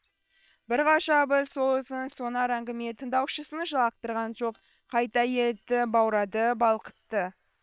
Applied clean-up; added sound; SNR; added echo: neural separator model SepFormer WHAM!.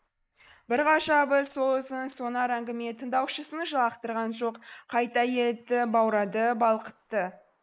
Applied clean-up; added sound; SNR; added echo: neural mask model Resemble Enhance denoiser.